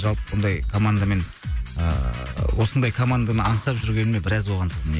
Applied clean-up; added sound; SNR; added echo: none; Thump, thud; 15 dB; none.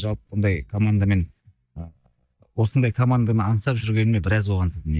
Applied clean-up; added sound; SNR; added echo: neural mask model DeepFilterNet 3.